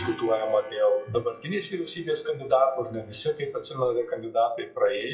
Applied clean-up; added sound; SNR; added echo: classical method WPE with log-MMSE.